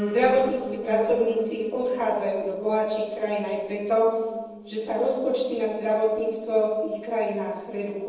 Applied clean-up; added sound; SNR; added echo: neural separator model SepFormer DNS4.